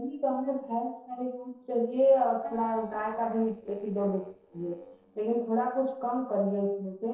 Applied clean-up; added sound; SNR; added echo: neural separator model SepFormer DNS4.